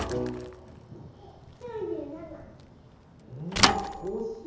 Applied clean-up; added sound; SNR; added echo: none; Thump, thud / Bicycle; -4 dB; reverberation time 1.0 s.